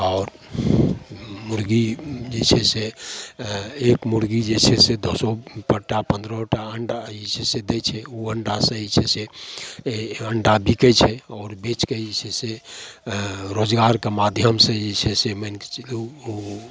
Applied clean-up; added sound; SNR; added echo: none; none; none; none.